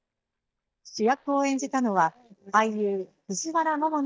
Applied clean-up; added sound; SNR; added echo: neural mask model DeepFilterNet 3.